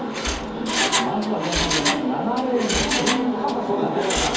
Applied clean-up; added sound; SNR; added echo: none; Mechanisms; 3 dB; reverberation time 0.5 s.